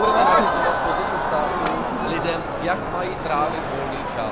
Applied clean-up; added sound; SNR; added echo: none; Crowd; -5 dB; none.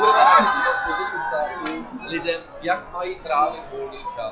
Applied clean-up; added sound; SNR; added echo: classical method log-MMSE.